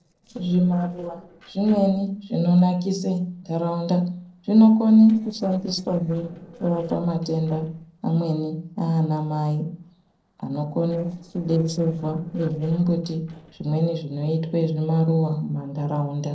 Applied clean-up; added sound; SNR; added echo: neural separator model SepFormer DNS4.